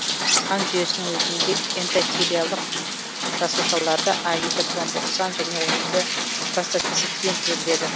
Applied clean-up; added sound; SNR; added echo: none; Rain + Cutlery, silverware; -2 dB; none.